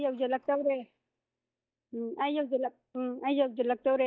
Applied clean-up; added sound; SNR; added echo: neural mask model DeepFilterNet 3.